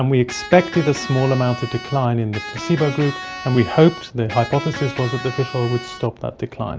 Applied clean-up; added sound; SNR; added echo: none; Electric guitar; 11 dB; none.